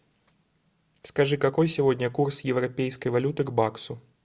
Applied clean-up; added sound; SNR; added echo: none; none; none; none.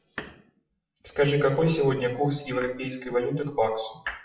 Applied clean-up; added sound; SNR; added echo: classical method WPE with log-MMSE.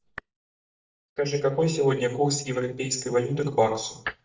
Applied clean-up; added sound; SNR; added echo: neural mask model DeepFilterNet 3.